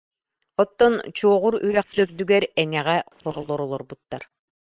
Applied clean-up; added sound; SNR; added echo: neural separator model SepFormer WHAM!.